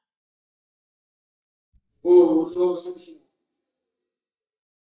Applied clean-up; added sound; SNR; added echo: neural mask model DeepFilterNet 3.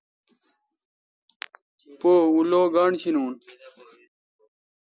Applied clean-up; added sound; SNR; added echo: none; none; none; none.